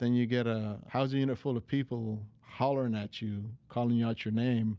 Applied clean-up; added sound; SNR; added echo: none; none; none; none.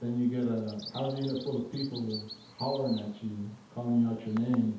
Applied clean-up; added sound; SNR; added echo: none; Bird vocalization, bird call, bird song; 17 dB; reverberation time 0.8 s.